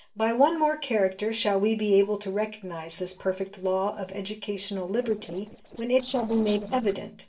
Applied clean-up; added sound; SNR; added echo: neural separator model SepFormer DNS4.